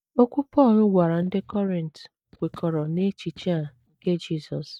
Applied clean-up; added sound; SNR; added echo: neural mask model DeepFilterNet 3.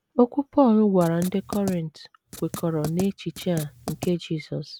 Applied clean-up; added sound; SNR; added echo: none; Writing; 13 dB; none.